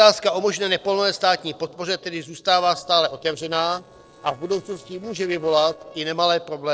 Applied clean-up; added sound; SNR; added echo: neural separator model SepFormer DNS4.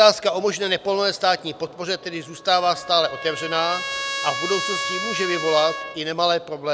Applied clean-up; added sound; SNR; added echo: none; Trumpet; 9 dB; none.